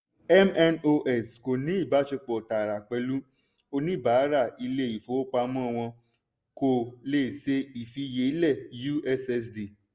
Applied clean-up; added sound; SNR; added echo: none; none; none; none.